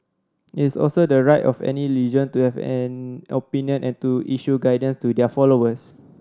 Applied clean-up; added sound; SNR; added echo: none; none; none; none.